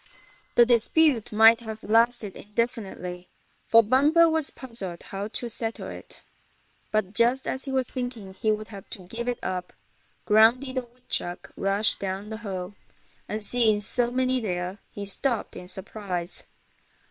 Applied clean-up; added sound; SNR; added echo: neural separator model SepFormer WHAM!.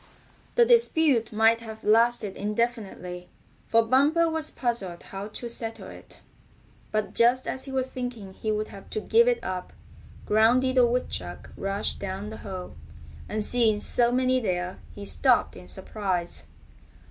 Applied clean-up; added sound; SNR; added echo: none; none; none; none.